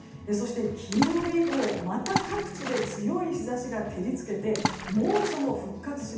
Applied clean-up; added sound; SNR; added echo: none; Water / Splash, splatter; 5 dB; reverberation time 0.8 s.